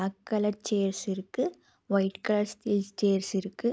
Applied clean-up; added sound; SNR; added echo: none; none; none; none.